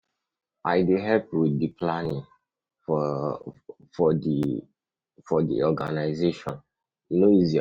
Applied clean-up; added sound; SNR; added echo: none; none; none; none.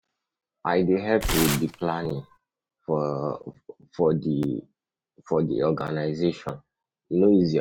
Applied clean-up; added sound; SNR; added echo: none; Tearing; 5 dB; none.